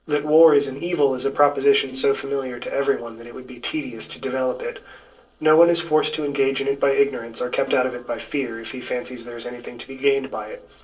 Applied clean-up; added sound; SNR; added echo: neural separator model SepFormer DNS4.